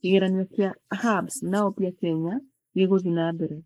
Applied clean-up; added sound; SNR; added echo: neural mask model Resemble Enhance denoiser.